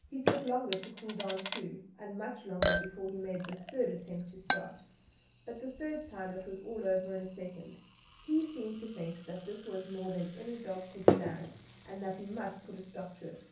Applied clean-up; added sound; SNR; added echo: none; Chink, clink / Liquid; -3 dB; reverberation time 0.6 s.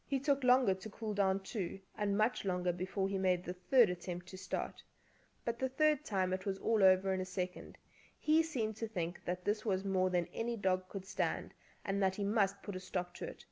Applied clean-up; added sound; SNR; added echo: none; none; none; none.